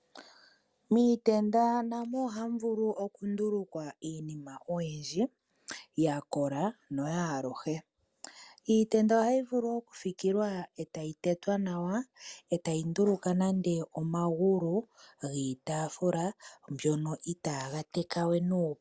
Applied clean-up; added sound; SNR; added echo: none; none; none; none.